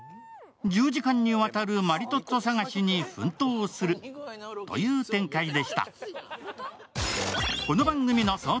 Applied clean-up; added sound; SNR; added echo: none; none; none; none.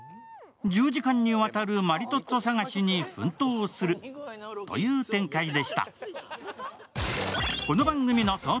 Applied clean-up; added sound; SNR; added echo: none; Guitar; 19 dB; none.